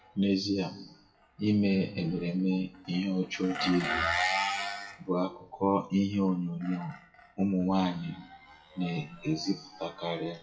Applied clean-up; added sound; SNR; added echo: classical method WPE with log-MMSE.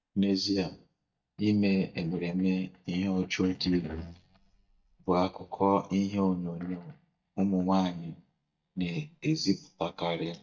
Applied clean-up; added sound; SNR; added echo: neural mask model DeepFilterNet 3.